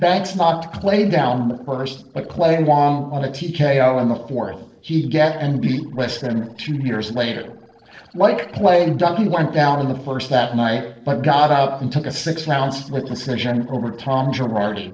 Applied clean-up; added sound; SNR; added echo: neural separator model SepFormer DNS4.